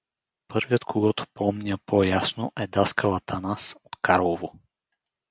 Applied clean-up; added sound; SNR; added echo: none; none; none; none.